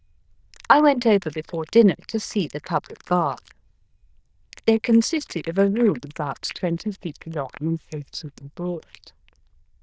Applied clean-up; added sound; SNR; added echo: neural diffusion model UNIVERSE++.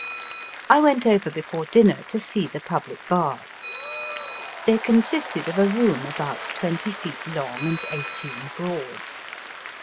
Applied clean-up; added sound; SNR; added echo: none; Applause + Bell; 11 dB; none.